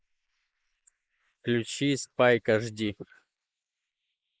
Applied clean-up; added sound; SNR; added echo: neural mask model Resemble Enhance denoiser.